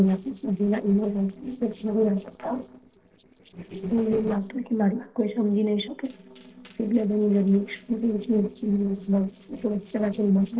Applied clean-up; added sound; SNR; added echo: neural separator model SepFormer DNS4.